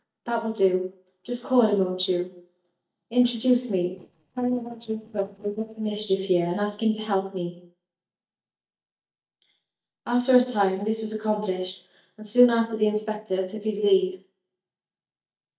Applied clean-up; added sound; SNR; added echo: neural mask model DeepFilterNet 3.